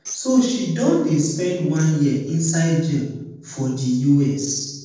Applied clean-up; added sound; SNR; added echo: neural separator model SepFormer DNS4.